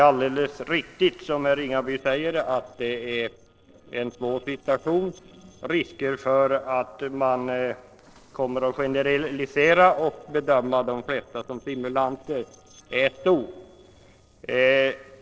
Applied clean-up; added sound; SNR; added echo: neural separator model SepFormer DNS4.